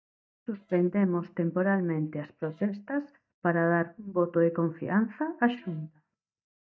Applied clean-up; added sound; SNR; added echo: neural mask model DeepFilterNet 3.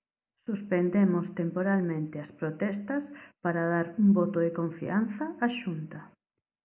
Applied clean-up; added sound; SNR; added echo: none; none; none; none.